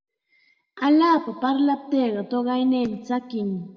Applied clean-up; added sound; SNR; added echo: none; none; none; reverberation time 1.1 s.